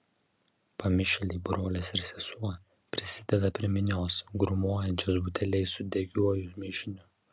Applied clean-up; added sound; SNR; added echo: none; none; none; none.